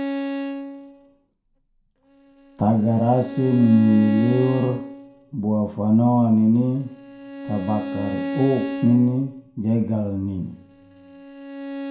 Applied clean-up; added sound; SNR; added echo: none; Bowed string instrument; 10 dB; reverberation time 0.4 s.